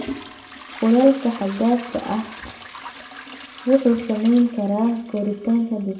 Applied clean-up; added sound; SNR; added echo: none; Trickle, dribble / Toilet flush / Hiss; 16 dB; reverberation time 0.7 s.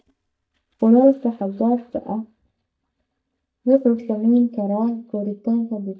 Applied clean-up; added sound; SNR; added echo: neural mask model DeepFilterNet 3.